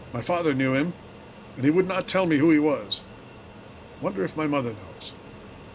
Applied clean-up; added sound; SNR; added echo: none; Fixed-wing aircraft, airplane; 18 dB; none.